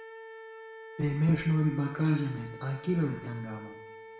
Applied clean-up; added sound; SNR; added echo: none; Wind instrument, woodwind instrument; 15 dB; reverberation time 0.8 s.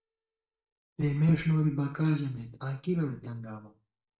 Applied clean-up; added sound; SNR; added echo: neural mask model DeepFilterNet 3.